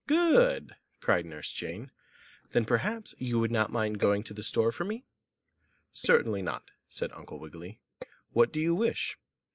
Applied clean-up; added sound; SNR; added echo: neural mask model Resemble Enhance denoiser.